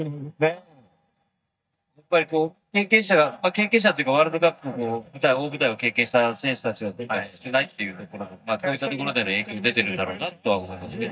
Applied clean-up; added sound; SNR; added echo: neural mask model DeepFilterNet 3.